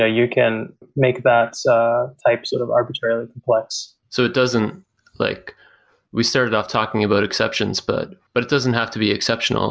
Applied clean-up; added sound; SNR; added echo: none; none; none; none.